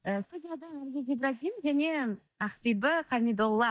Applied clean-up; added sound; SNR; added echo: neural mask model DeepFilterNet 3.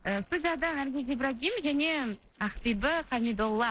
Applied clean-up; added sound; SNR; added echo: neural separator model SepFormer DNS4.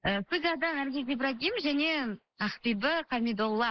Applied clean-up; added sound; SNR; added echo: neural mask model Resemble Enhance denoiser.